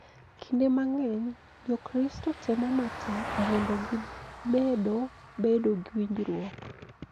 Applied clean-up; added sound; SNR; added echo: none; Vehicle; 12 dB; none.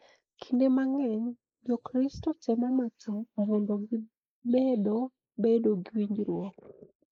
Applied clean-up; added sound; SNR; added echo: neural mask model Resemble Enhance denoiser.